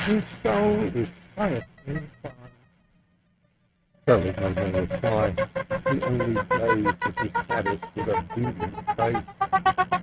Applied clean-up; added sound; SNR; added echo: neural mask model RNNoise.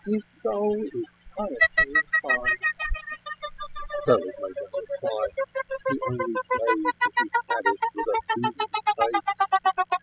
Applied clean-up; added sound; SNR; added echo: classical method spectral subtraction.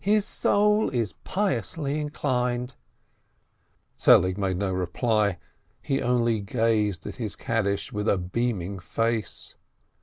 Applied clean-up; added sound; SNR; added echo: none; none; none; none.